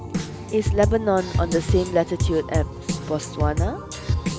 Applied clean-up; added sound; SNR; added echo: none; Drum kit; 1 dB; none.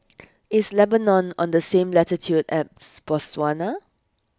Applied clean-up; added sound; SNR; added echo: none; none; none; none.